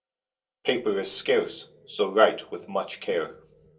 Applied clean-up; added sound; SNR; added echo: none; none; none; reverberation time 0.2 s.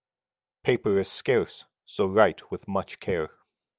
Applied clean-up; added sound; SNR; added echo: none; none; none; none.